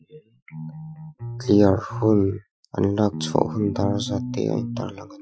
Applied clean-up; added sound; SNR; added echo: classical method Wiener filter.